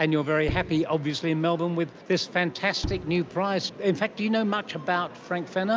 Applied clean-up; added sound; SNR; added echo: none; Bowed string instrument; 11 dB; none.